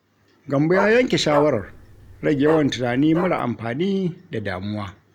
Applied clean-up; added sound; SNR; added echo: none; Bark; 10 dB; none.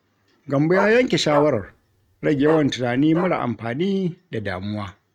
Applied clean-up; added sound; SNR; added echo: neural mask model RNNoise.